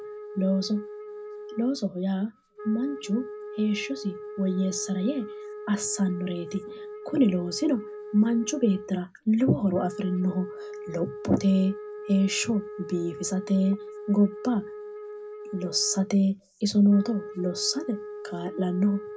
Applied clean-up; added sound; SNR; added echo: none; Wind instrument, woodwind instrument; 12 dB; reverberation time 0.2 s.